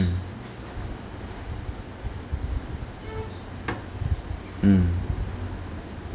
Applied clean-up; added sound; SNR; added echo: none; Bowed string instrument; 16 dB; none.